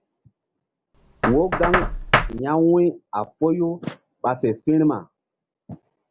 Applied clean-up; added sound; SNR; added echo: none; Knock; 6 dB; none.